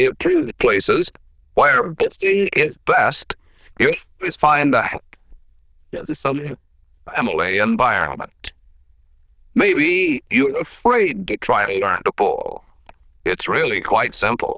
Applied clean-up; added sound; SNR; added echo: neural diffusion model UNIVERSE++.